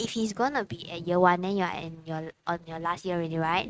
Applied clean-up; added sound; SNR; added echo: neural mask model RNNoise.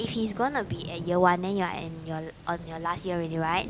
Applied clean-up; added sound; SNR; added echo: none; Thunder; 14 dB; none.